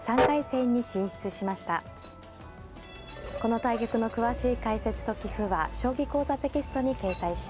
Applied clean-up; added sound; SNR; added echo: none; Train; 7 dB; none.